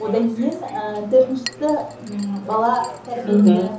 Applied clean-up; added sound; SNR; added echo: none; Chink, clink; 17 dB; reverberation time 0.8 s.